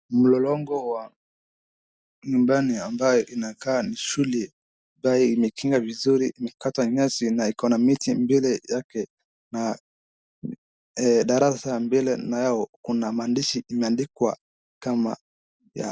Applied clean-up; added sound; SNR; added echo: none; none; none; none.